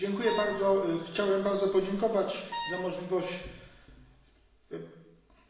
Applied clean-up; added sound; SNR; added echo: none; Wind instrument, woodwind instrument; 8 dB; reverberation time 0.9 s.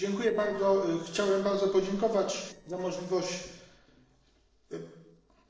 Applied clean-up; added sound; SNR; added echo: neural separator model SepFormer DNS4.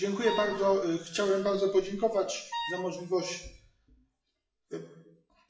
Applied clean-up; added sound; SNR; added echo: classical method WPE with log-MMSE.